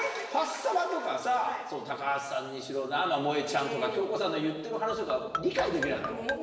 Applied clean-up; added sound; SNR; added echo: none; Marimba, xylophone; 7 dB; reverberation time 1.2 s.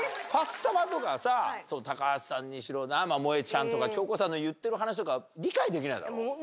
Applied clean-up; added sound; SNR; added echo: none; none; none; none.